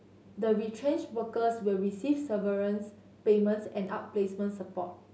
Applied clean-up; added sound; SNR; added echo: none; none; none; none.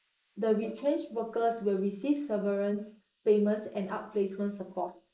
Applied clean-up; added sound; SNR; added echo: neural mask model Resemble Enhance denoiser.